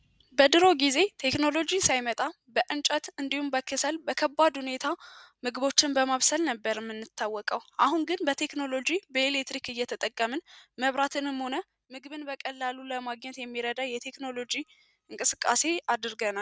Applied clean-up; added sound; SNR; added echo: none; none; none; none.